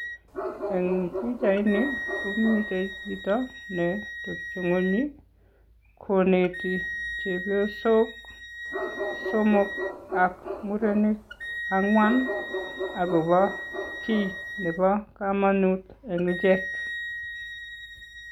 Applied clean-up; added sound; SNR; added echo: none; Wind instrument, woodwind instrument + Bark; 8 dB; none.